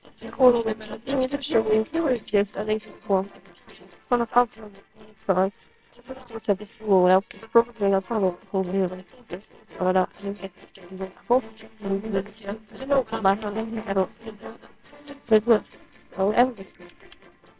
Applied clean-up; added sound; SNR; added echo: neural separator model SepFormer WHAMR!.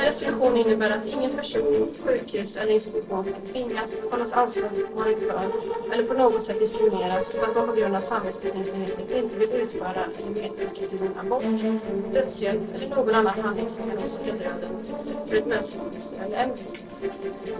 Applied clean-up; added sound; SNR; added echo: neural separator model SepFormer DNS4.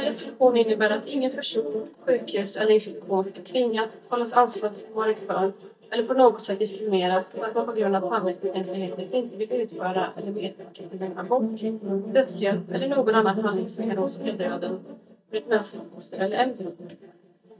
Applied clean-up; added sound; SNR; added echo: neural mask model DeepFilterNet 3.